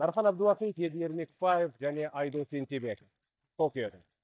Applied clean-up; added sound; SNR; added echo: neural mask model DeepFilterNet 3.